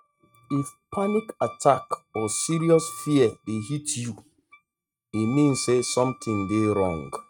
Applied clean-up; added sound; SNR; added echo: neural mask model RNNoise.